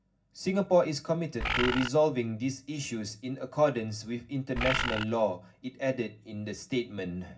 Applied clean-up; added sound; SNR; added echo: none; Bird; 0 dB; reverberation time 0.4 s.